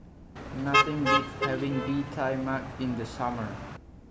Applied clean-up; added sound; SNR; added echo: none; Motor vehicle (road); -2 dB; none.